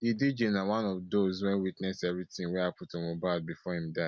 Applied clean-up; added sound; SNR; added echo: none; none; none; none.